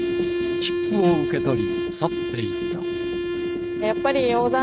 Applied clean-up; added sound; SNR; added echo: neural mask model RNNoise.